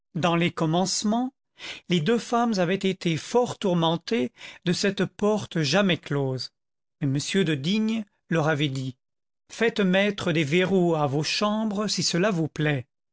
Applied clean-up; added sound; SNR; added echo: none; none; none; none.